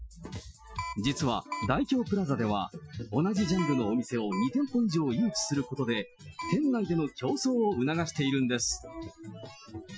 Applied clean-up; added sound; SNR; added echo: classical method Wiener filter.